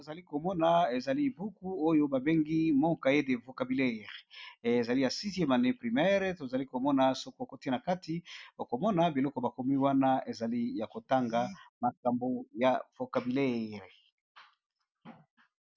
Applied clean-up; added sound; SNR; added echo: none; none; none; none.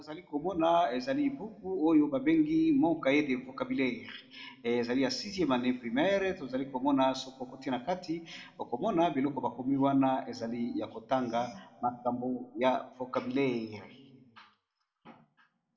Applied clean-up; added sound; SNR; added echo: none; none; none; reverberation time 1.8 s.